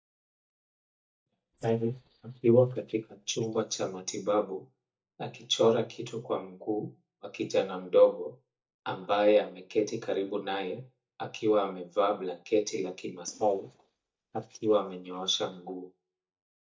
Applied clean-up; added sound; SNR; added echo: neural mask model DeepFilterNet 3.